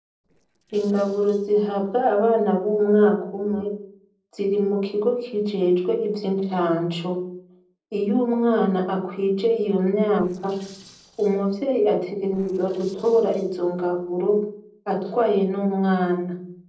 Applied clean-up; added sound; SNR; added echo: neural separator model SepFormer DNS4.